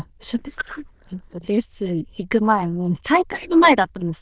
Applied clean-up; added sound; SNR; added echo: neural diffusion model UNIVERSE++.